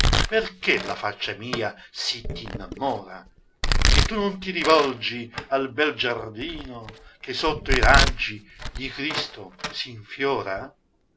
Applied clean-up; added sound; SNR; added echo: none; Domestic sounds, home sounds; 0 dB; none.